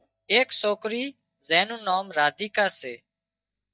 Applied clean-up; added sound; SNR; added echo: neural mask model DeepFilterNet 3.